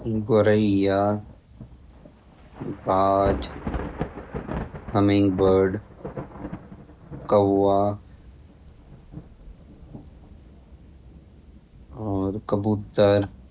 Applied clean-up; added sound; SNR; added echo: none; Thunder / Rain; 13 dB; none.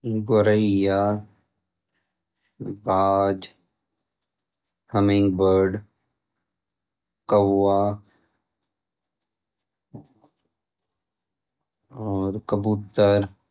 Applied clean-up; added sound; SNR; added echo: none; none; none; none.